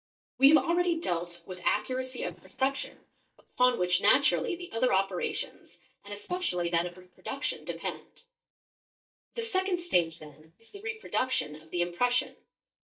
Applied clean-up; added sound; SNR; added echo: neural mask model DeepFilterNet 3.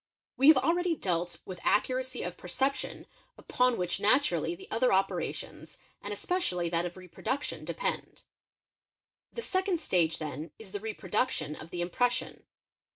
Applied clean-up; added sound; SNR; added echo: none; none; none; none.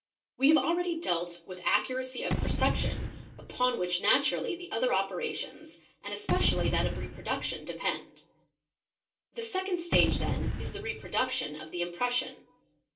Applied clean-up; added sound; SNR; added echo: none; Gunshot, gunfire / Boom; 3 dB; reverberation time 0.3 s.